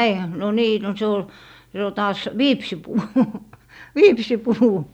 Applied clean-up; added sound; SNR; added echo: none; none; none; none.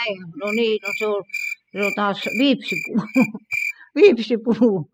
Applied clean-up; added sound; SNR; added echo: classical method spectral subtraction.